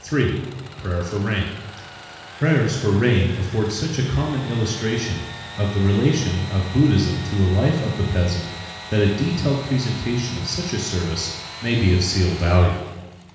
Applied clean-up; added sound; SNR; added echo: none; Sawing / Engine; 16 dB; reverberation time 1.1 s.